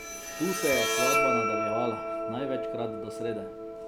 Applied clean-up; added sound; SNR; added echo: none; Bowed string instrument; -3 dB; none.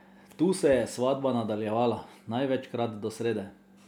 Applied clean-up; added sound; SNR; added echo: none; none; none; none.